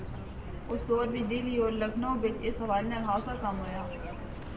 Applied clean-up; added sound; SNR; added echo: none; Car; 5 dB; reverberation time 1.3 s.